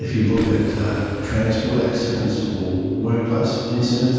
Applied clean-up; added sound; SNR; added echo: none; Boom; 17 dB; reverberation time 2.1 s.